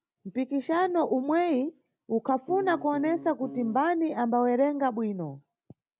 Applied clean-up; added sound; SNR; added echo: none; Piano; 12 dB; none.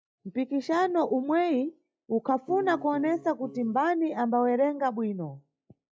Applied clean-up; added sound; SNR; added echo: classical method log-MMSE.